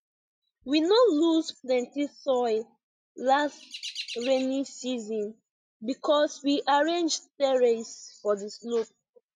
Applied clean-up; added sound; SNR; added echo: neural mask model RNNoise.